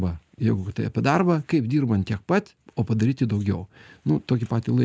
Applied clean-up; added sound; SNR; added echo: none; none; none; none.